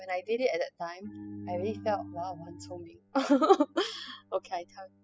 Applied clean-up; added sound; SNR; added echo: classical method spectral subtraction.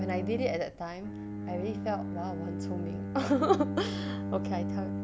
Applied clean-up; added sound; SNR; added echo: none; Bowed string instrument; 3 dB; none.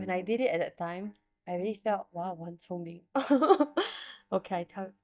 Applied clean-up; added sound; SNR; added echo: neural mask model DeepFilterNet 3.